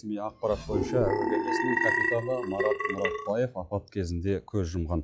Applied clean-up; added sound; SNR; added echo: classical method log-MMSE.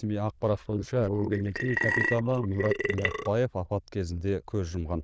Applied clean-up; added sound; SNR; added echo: neural diffusion model UNIVERSE++.